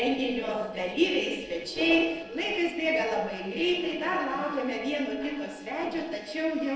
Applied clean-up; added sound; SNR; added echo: neural separator model SepFormer DNS4.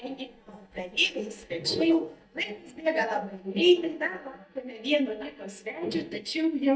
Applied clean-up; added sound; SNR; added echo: neural mask model DeepFilterNet 3.